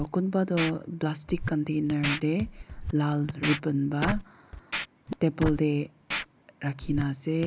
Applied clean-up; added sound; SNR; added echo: none; Scratching (performance technique); 7 dB; none.